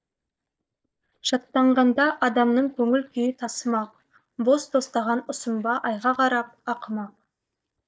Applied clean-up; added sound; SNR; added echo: neural mask model DeepFilterNet 3.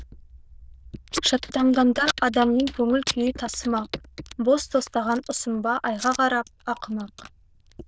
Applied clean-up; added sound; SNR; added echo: neural diffusion model UNIVERSE++.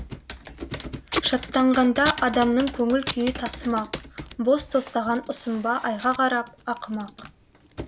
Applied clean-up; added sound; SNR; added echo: none; Packing tape, duct tape + Computer keyboard; 10 dB; none.